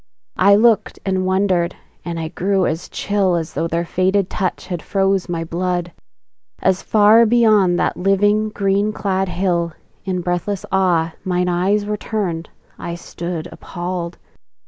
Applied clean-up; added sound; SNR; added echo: none; none; none; none.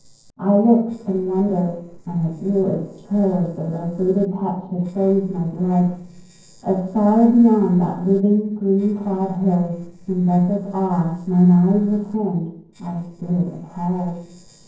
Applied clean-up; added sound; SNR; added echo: neural separator model SepFormer DNS4.